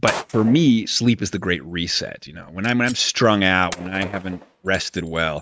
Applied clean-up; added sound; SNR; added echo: neural mask model RNNoise.